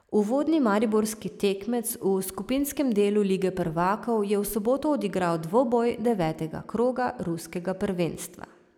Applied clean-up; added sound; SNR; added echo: none; none; none; none.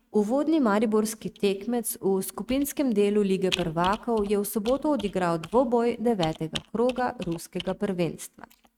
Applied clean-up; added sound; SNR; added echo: neural mask model RNNoise.